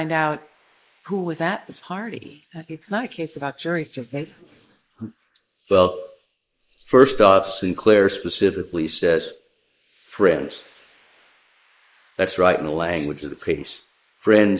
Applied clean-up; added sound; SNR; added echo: neural mask model Resemble Enhance denoiser.